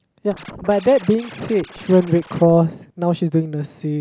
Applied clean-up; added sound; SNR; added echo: none; Scratching (performance technique); 19 dB; none.